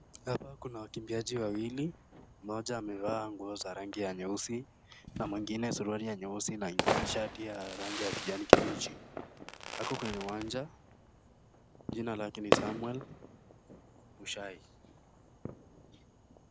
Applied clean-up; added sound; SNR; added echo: none; Fireworks; -2 dB; none.